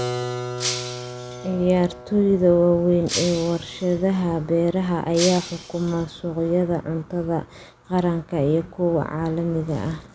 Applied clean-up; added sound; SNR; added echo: none; Shatter + Keyboard (musical); 12 dB; none.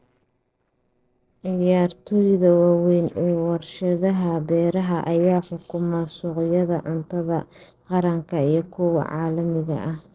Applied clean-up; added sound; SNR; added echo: neural separator model SepFormer DNS4.